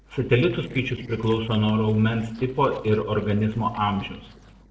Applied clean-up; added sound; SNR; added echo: neural separator model SepFormer DNS4.